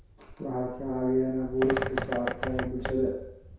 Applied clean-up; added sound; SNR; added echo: none; Bird; 6 dB; reverberation time 0.7 s.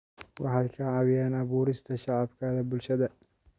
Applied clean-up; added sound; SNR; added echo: none; none; none; none.